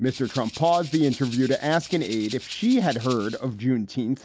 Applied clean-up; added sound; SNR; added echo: none; Rattle (instrument); 16 dB; none.